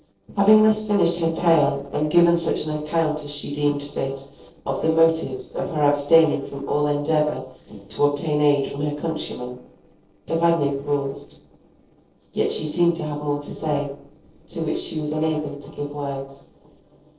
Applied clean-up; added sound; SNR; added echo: neural separator model SepFormer DNS4.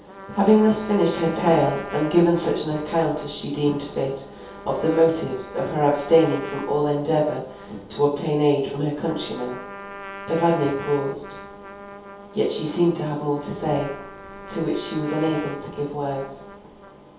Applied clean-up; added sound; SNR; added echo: none; Trumpet; 16 dB; reverberation time 0.7 s.